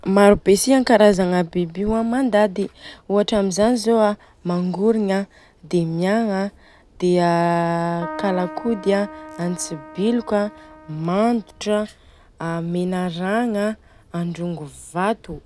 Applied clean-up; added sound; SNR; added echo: none; Keyboard (musical); 16 dB; none.